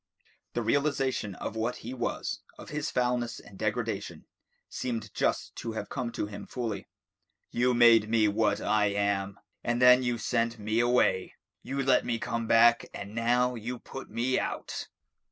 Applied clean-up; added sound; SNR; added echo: none; none; none; none.